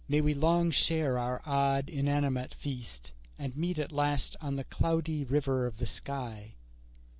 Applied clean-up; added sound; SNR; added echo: none; none; none; none.